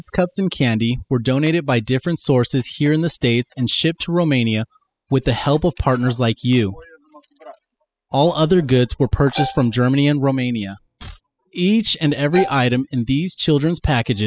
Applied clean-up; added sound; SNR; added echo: classical method spectral subtraction.